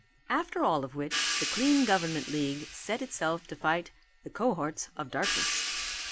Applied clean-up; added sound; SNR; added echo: none; Crash cymbal / Hi-hat; 5 dB; none.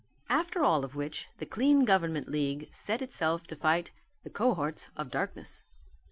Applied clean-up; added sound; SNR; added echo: none; none; none; none.